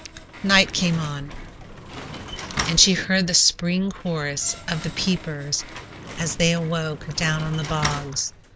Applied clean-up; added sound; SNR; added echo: none; Slam; 12 dB; none.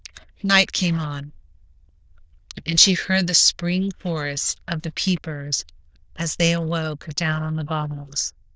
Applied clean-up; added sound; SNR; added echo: neural diffusion model UNIVERSE++.